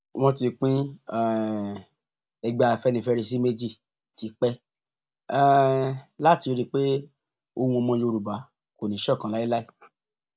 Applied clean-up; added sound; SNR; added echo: none; none; none; none.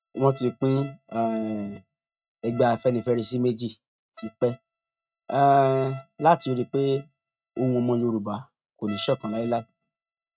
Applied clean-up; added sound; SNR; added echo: neural mask model RNNoise.